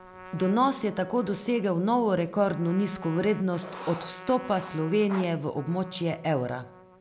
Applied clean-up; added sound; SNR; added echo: none; Writing + Trumpet; 17 dB; none.